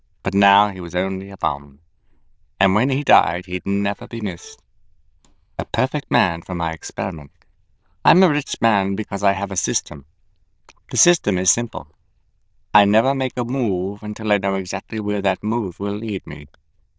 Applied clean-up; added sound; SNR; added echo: neural diffusion model UNIVERSE++.